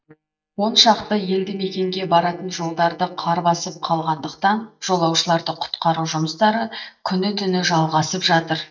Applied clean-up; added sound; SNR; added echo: neural mask model DeepFilterNet 3.